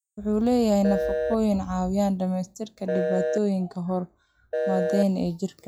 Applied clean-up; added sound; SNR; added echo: classical method log-MMSE.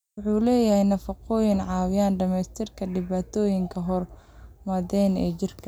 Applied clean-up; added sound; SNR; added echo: none; none; none; none.